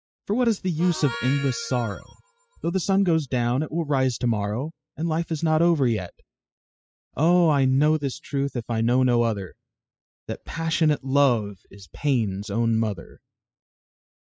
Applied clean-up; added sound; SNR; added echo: classical method spectral subtraction.